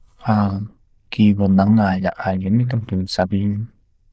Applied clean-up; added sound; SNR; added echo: neural diffusion model UNIVERSE++.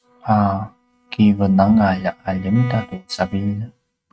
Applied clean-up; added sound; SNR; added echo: neural mask model RNNoise.